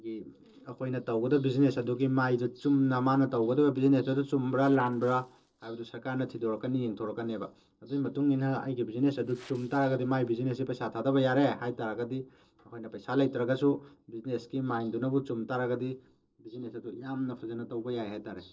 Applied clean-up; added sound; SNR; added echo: neural separator model SepFormer DNS4.